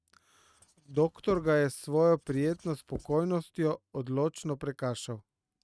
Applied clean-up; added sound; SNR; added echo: neural mask model RNNoise.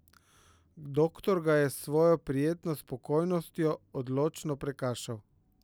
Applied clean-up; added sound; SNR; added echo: none; none; none; none.